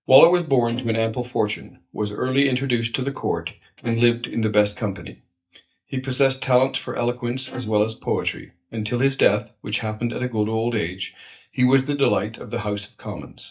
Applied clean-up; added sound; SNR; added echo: neural mask model DeepFilterNet 3.